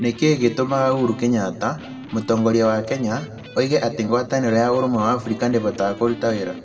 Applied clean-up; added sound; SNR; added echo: none; Electric guitar; 19 dB; reverberation time 1.3 s.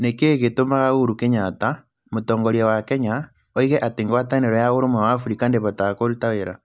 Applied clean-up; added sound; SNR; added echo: none; none; none; none.